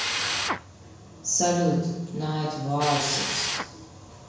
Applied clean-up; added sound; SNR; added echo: none; Drill; 5 dB; reverberation time 1.0 s.